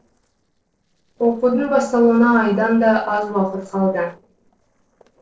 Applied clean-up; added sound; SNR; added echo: neural separator model SepFormer DNS4.